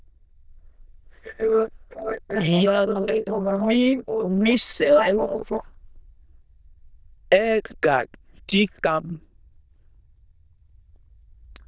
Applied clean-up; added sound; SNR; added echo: neural diffusion model UNIVERSE++.